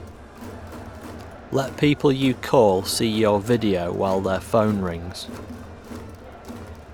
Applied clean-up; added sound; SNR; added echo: none; Crowd; 15 dB; none.